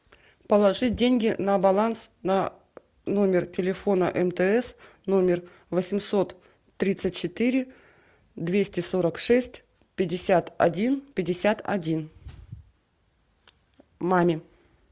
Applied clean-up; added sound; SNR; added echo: none; none; none; none.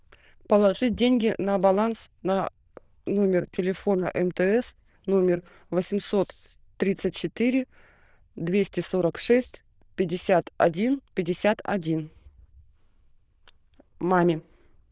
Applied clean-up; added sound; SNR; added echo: neural diffusion model UNIVERSE++.